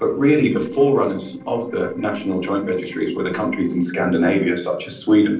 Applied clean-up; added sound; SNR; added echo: neural separator model SepFormer DNS4.